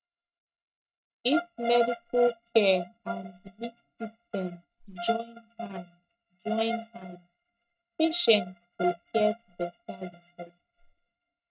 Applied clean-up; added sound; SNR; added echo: neural mask model RNNoise.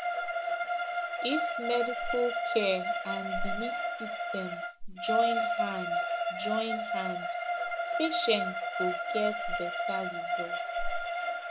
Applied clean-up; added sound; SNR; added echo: none; Bowed string instrument; -3 dB; none.